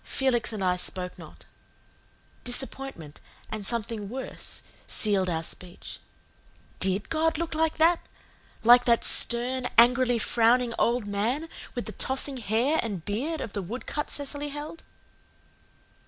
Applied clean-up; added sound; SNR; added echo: none; none; none; none.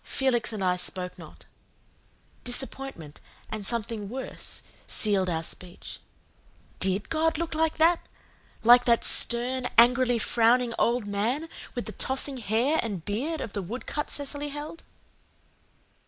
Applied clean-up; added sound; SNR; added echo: neural mask model Resemble Enhance denoiser.